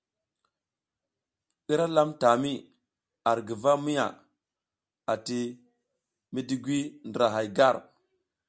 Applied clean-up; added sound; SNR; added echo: none; none; none; none.